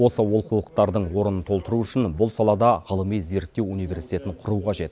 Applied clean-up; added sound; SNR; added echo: none; none; none; none.